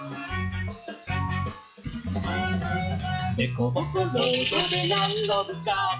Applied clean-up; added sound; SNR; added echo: classical method log-MMSE.